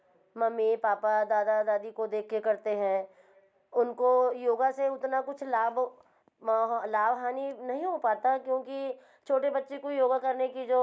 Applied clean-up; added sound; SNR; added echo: none; none; none; none.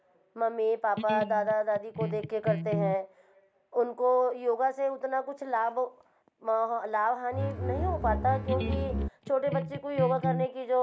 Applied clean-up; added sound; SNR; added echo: none; Electric guitar + Bowed string instrument; 3 dB; none.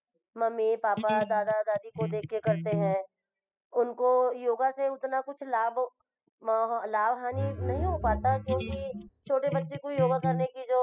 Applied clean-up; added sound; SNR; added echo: classical method spectral subtraction.